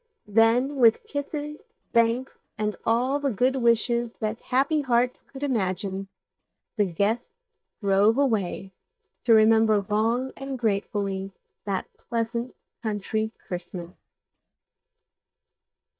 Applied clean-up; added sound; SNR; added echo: neural mask model DeepFilterNet 3.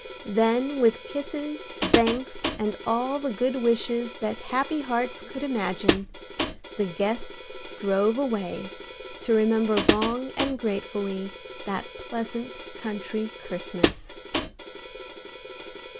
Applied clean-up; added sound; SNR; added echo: none; Hi-hat; 2 dB; none.